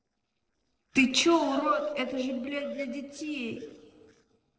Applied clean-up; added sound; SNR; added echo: neural separator model SepFormer DNS4.